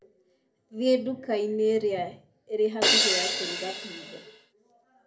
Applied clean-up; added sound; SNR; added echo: none; Crash cymbal; -3 dB; reverberation time 0.3 s.